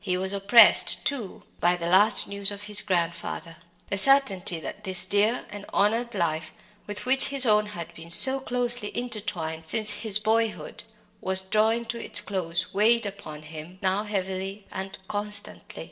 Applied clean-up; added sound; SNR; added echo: none; none; none; reverberation time 0.6 s.